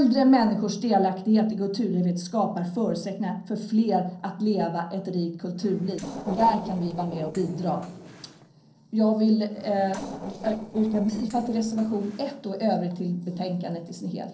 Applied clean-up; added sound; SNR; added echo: neural separator model SepFormer DNS4.